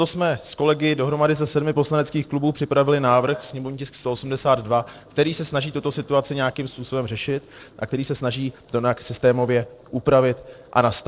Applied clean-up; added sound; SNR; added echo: neural separator model SepFormer DNS4.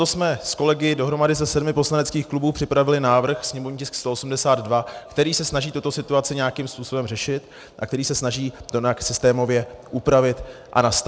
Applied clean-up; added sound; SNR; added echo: none; none; none; none.